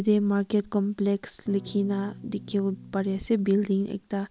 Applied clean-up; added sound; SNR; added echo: none; Electric guitar / Strum; 17 dB; none.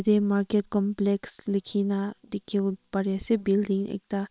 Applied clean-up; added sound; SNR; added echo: neural separator model SepFormer WHAM!.